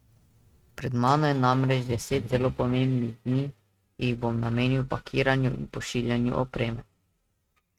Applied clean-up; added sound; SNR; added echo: neural mask model RNNoise.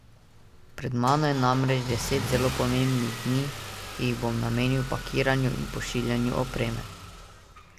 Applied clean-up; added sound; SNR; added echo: none; Engine starting / Car; 10 dB; none.